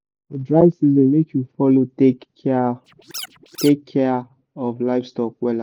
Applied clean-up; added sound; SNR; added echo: neural mask model Resemble Enhance denoiser.